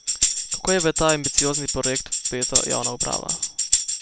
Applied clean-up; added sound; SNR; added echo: none; Tambourine; -3 dB; none.